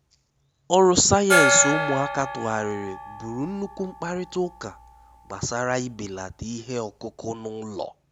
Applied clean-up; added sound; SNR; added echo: none; Gong; 4 dB; none.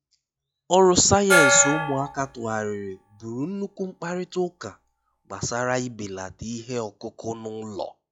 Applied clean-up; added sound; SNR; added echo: classical method log-MMSE.